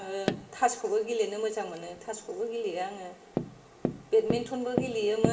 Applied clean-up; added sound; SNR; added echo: none; Tap; 5 dB; reverberation time 1.6 s.